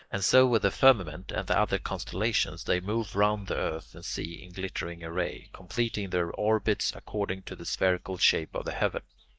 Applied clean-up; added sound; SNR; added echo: neural mask model DeepFilterNet 3.